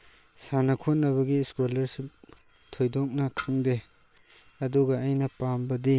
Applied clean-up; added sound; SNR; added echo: neural separator model SepFormer WHAM!.